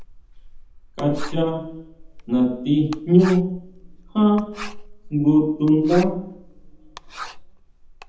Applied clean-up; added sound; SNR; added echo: none; Writing; 13 dB; reverberation time 0.8 s.